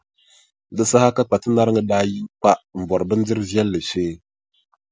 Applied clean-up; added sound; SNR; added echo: none; none; none; none.